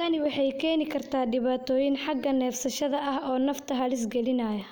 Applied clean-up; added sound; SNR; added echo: none; none; none; none.